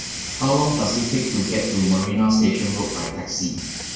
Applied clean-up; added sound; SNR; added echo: none; Hiss; 9 dB; reverberation time 0.6 s.